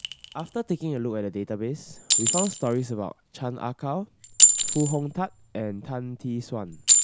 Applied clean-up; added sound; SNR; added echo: none; Chink, clink; -4 dB; none.